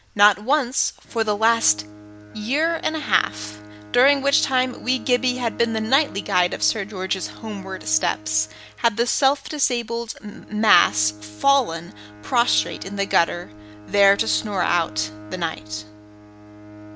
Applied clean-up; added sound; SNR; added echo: none; Bowed string instrument; 18 dB; none.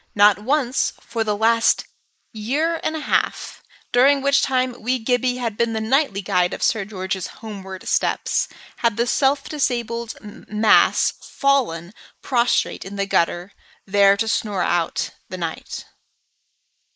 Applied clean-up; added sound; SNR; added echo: neural mask model Resemble Enhance denoiser.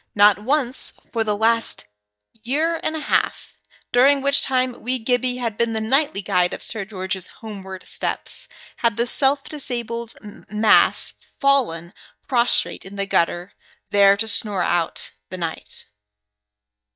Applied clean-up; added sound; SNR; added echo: neural mask model DeepFilterNet 3.